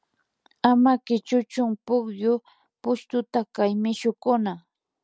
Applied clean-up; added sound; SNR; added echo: none; none; none; none.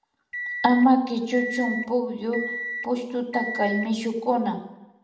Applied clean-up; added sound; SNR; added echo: none; Microwave oven; 9 dB; reverberation time 0.8 s.